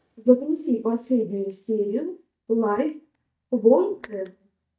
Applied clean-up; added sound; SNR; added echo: neural mask model DeepFilterNet 3.